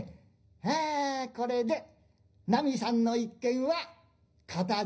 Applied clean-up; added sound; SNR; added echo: none; none; none; reverberation time 0.5 s.